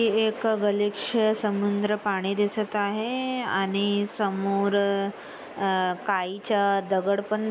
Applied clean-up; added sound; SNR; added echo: none; none; none; none.